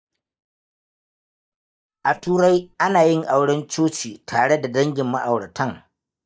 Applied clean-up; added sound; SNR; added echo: neural mask model DeepFilterNet 3.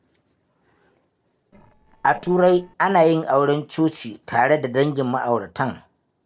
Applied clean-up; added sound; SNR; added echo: neural separator model SepFormer DNS4.